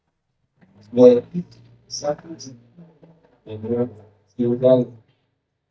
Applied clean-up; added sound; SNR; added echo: neural mask model DeepFilterNet 3.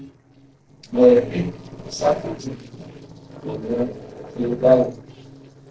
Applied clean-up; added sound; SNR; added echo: neural separator model SepFormer DNS4.